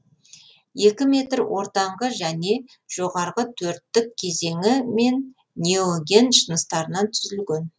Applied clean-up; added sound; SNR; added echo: none; none; none; none.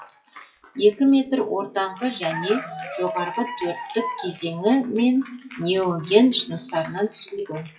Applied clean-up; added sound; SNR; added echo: classical method WPE with log-MMSE.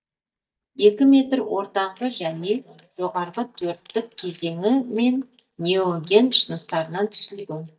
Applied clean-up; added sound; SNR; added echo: neural mask model DeepFilterNet 3.